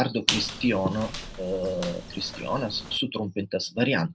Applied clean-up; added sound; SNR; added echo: none; Squeak; 6 dB; none.